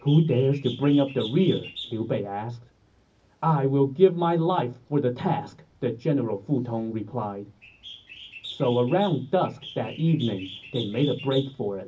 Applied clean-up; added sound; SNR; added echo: none; Bird; 19 dB; reverberation time 0.4 s.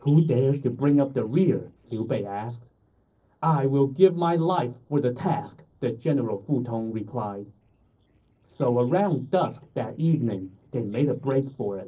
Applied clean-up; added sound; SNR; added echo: neural separator model SepFormer DNS4.